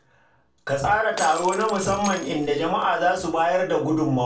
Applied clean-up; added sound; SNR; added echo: none; Shatter; 15 dB; reverberation time 0.3 s.